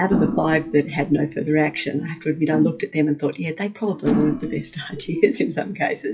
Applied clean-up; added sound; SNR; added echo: classical method WPE with log-MMSE.